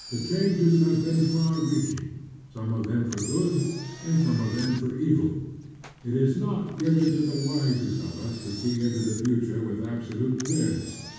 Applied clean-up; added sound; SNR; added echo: none; Engine; 16 dB; reverberation time 1.2 s.